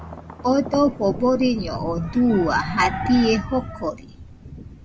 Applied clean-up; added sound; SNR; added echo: none; Thunder; 12 dB; none.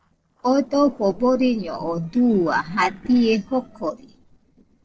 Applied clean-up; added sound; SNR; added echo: neural separator model SepFormer DNS4.